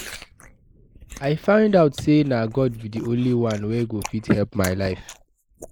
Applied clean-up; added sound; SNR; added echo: neural mask model Resemble Enhance denoiser.